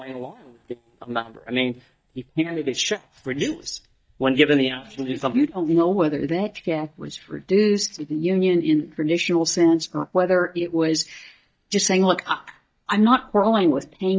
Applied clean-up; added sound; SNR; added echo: neural mask model DeepFilterNet 3.